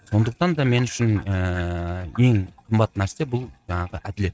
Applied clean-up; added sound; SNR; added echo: neural mask model RNNoise.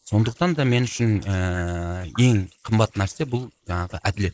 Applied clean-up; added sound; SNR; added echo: neural mask model Resemble Enhance denoiser.